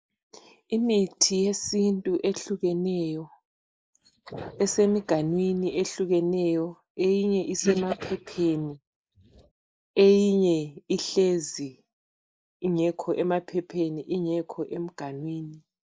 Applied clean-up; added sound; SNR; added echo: neural mask model Resemble Enhance denoiser.